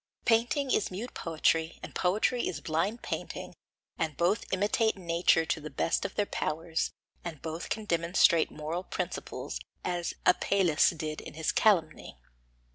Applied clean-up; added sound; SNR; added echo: none; none; none; none.